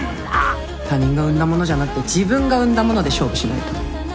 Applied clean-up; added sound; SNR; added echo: none; Wind instrument, woodwind instrument; 18 dB; none.